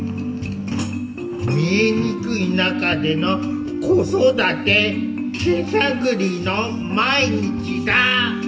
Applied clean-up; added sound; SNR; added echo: none; none; none; reverberation time 1.9 s.